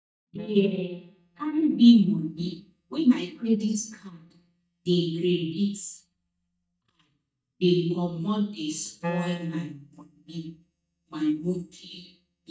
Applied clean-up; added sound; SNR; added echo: neural mask model DeepFilterNet 3.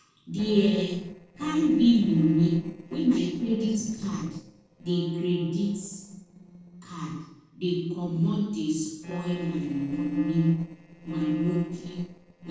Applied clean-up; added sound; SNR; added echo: neural separator model SepFormer DNS4.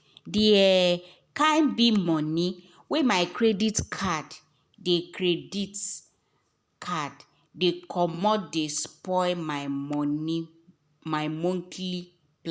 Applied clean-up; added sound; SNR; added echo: none; none; none; none.